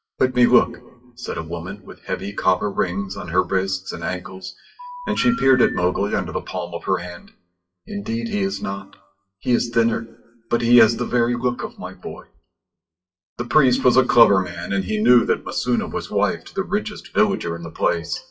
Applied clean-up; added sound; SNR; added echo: classical method WPE with log-MMSE.